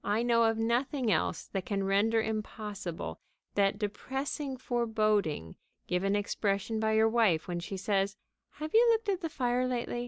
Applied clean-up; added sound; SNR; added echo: none; none; none; none.